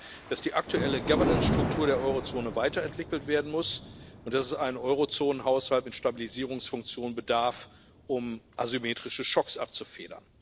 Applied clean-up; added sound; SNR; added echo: none; Thunder; 6 dB; none.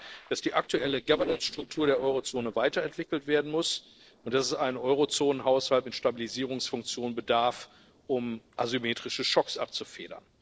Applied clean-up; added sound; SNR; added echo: neural separator model SepFormer DNS4.